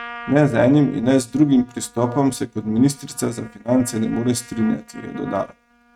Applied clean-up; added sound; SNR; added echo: neural mask model RNNoise.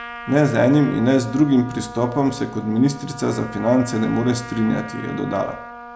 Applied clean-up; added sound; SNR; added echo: none; Trumpet; 15 dB; none.